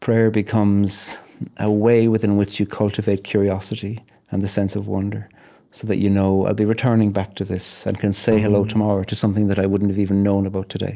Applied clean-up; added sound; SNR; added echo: neural separator model SepFormer DNS4.